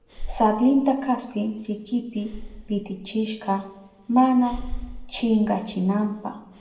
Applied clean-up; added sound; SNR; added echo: none; Breathing; 13 dB; reverberation time 0.8 s.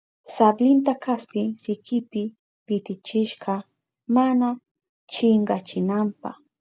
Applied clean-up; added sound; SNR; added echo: none; none; none; none.